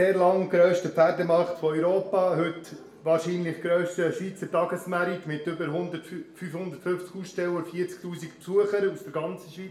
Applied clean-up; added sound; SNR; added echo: none; none; none; reverberation time 0.5 s.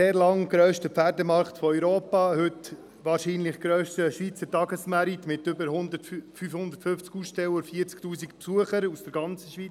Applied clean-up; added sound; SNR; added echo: none; none; none; none.